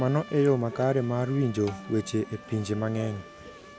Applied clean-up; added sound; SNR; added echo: none; Bowed string instrument + Trumpet; 19 dB; none.